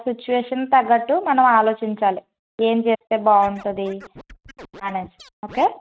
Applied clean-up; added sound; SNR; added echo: neural mask model RNNoise.